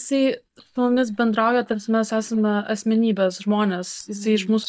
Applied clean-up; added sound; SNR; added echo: neural mask model DeepFilterNet 3.